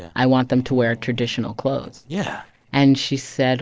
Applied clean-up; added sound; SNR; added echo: neural separator model SepFormer DNS4.